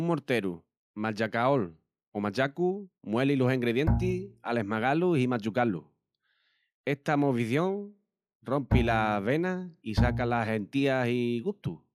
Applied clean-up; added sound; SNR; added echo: classical method log-MMSE.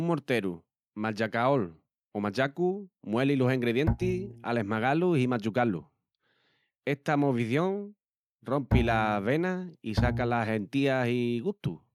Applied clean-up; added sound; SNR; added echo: neural mask model RNNoise.